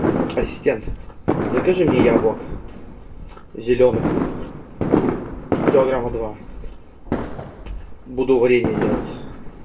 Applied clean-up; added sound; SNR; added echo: none; Fireworks; 2 dB; reverberation time 0.2 s.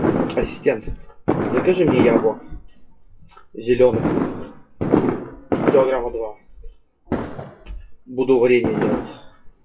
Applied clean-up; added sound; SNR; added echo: classical method WPE with log-MMSE.